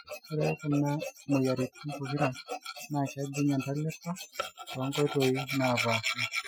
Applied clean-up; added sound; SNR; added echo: classical method Wiener filter.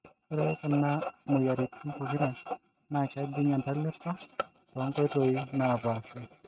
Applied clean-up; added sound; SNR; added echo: neural mask model RNNoise.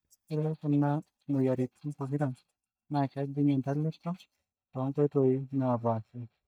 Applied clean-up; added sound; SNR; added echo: neural mask model DeepFilterNet 3.